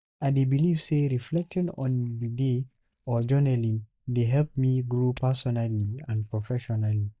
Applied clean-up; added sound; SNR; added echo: neural mask model DeepFilterNet 3.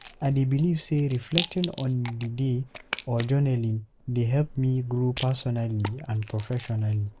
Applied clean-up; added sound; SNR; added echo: none; Rattle; 12 dB; none.